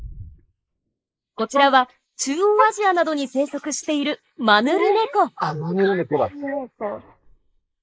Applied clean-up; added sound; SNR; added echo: neural mask model Resemble Enhance denoiser.